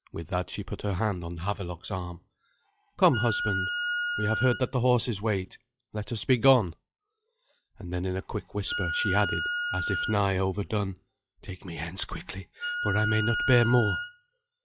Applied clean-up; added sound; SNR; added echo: classical method log-MMSE.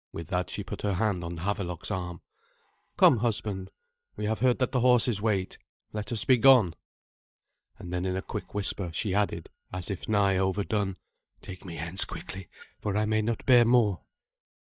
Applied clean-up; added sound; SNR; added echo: neural mask model DeepFilterNet 3.